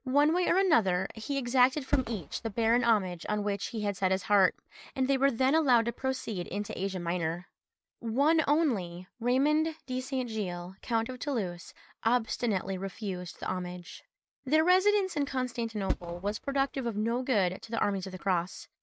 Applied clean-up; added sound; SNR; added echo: neural mask model RNNoise.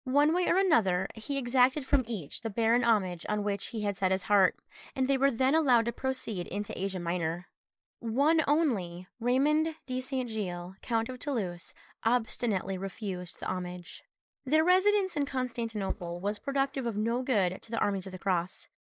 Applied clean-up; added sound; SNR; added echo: neural mask model DeepFilterNet 3.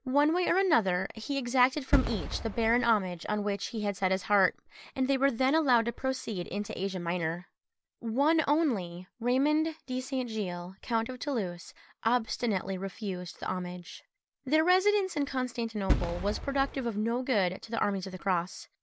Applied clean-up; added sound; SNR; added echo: none; Fireworks; 3 dB; none.